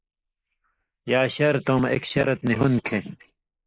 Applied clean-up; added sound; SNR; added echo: neural mask model Resemble Enhance denoiser.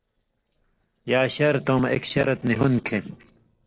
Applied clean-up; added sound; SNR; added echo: neural separator model SepFormer DNS4.